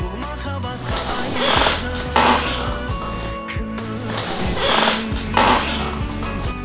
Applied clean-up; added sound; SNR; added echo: none; Squeak; -5 dB; none.